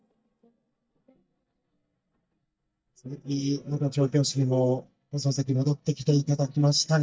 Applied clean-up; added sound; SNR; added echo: neural mask model DeepFilterNet 3.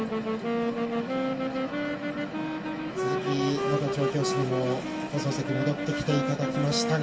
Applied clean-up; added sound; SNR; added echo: none; Wind instrument, woodwind instrument; 0 dB; reverberation time 0.2 s.